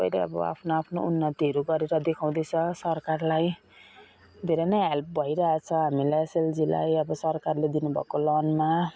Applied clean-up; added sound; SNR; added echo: none; none; none; none.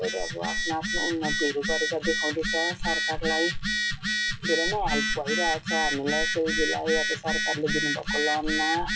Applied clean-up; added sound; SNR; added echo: classical method WPE with log-MMSE.